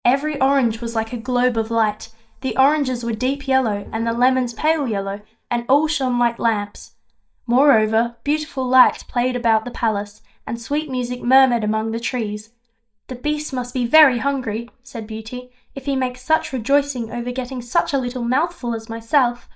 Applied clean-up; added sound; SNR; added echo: neural mask model DeepFilterNet 3.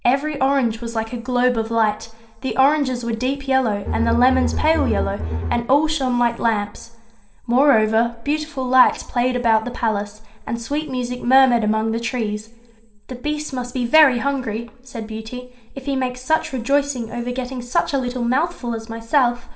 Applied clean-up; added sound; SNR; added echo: none; Bowed string instrument; 3 dB; reverberation time 1.2 s.